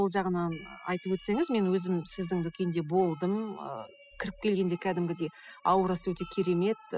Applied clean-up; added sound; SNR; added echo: classical method spectral subtraction.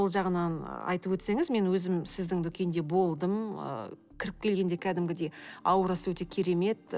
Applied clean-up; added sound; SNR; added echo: none; none; none; none.